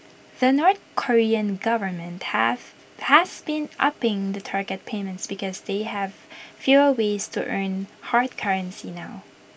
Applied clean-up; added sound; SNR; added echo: none; none; none; none.